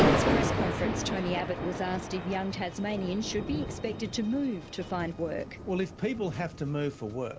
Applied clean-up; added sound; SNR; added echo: none; Thunder; 0 dB; none.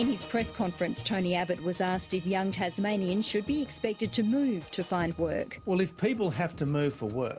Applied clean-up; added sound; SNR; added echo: none; none; none; none.